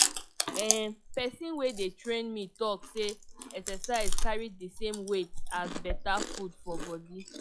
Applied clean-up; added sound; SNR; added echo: classical method log-MMSE.